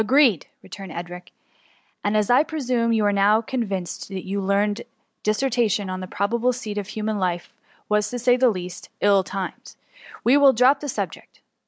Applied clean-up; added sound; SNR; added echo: none; none; none; none.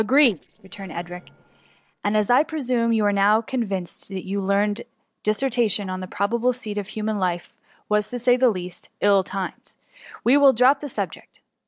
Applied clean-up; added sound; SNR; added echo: neural separator model SepFormer DNS4.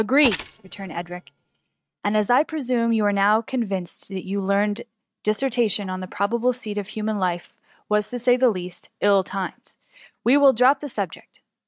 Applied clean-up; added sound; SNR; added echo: neural mask model RNNoise.